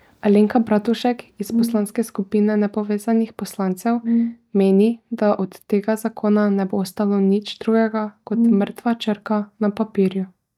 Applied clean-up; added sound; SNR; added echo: neural mask model DeepFilterNet 3.